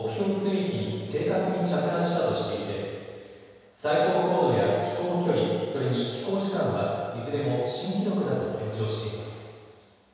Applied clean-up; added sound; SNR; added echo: none; none; none; reverberation time 1.9 s.